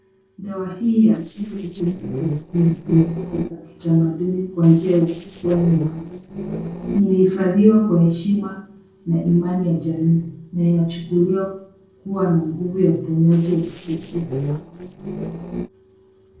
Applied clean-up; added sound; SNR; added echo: neural separator model SepFormer DNS4.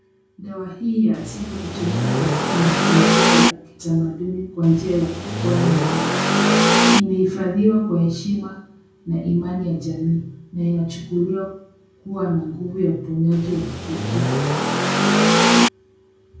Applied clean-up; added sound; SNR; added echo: none; Accelerating, revving, vroom / Car; -5 dB; reverberation time 0.6 s.